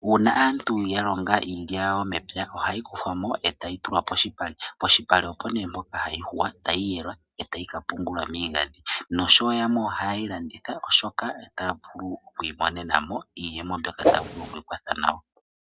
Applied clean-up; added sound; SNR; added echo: none; Whoosh, swoosh, swish; -3 dB; none.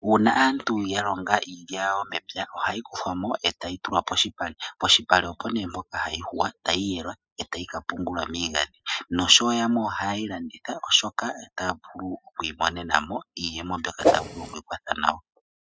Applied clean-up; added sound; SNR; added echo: classical method spectral subtraction.